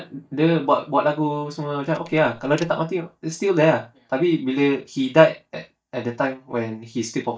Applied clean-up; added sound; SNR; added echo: neural mask model DeepFilterNet 3.